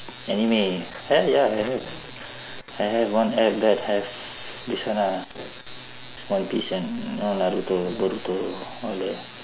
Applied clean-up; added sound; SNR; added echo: none; none; none; none.